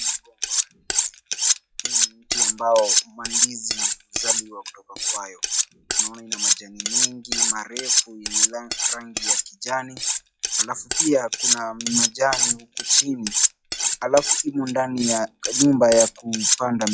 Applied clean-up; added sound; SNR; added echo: classical method log-MMSE.